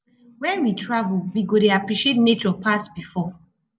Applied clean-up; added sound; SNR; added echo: none; none; none; none.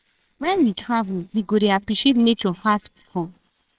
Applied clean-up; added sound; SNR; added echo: neural separator model SepFormer WHAMR!.